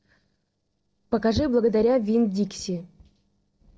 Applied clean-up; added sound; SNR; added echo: neural separator model SepFormer DNS4.